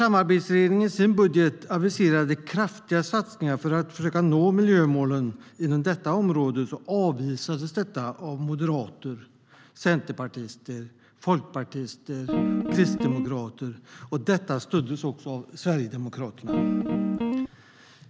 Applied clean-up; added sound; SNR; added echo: none; Guitar; 1 dB; none.